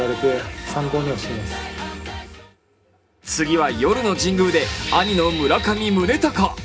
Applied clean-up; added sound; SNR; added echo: none; none; none; reverberation time 0.3 s.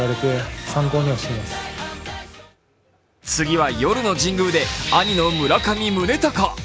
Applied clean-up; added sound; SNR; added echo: none; none; none; none.